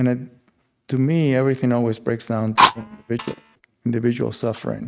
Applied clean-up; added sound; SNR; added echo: neural mask model RNNoise.